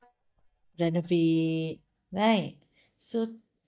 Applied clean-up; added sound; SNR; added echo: neural mask model DeepFilterNet 3.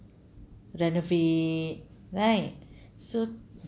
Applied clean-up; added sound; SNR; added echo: none; none; none; none.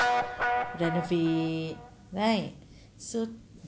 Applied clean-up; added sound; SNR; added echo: none; Guitar; 2 dB; none.